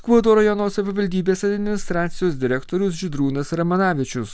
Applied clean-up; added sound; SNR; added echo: none; none; none; none.